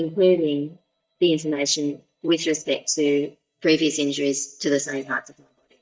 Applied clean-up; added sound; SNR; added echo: neural mask model DeepFilterNet 3.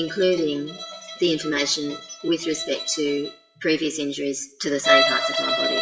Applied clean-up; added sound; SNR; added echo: classical method WPE with log-MMSE.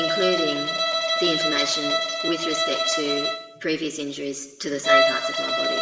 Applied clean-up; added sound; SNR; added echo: none; Bowed string instrument; -4 dB; reverberation time 1.1 s.